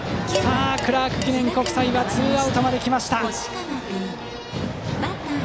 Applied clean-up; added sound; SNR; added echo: none; Dishes, pots, and pans; 14 dB; none.